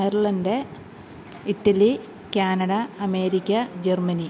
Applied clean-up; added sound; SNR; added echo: none; none; none; none.